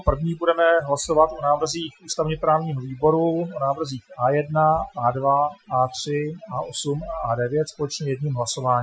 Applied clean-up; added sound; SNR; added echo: classical method Wiener filter.